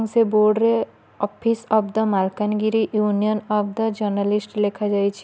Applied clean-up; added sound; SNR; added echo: none; none; none; none.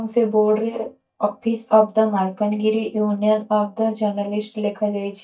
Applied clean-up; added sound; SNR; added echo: neural mask model DeepFilterNet 3.